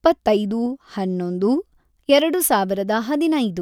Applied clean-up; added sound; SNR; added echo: none; none; none; none.